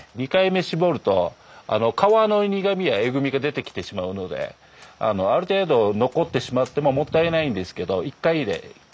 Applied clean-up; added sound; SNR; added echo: none; none; none; none.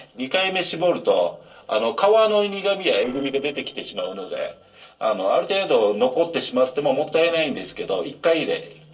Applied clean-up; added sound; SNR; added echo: neural separator model SepFormer DNS4.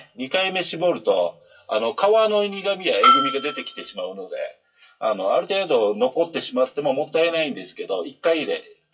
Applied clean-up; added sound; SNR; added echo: classical method WPE with log-MMSE.